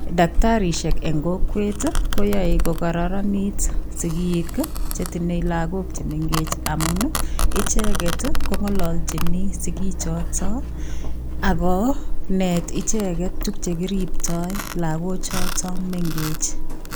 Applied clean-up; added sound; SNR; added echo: none; Domestic sounds, home sounds; -4 dB; none.